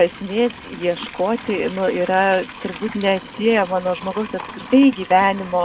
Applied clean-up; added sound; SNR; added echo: none; Livestock, farm animals, working animals; 16 dB; none.